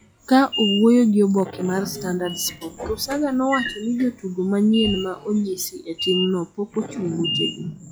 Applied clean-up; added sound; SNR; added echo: classical method log-MMSE.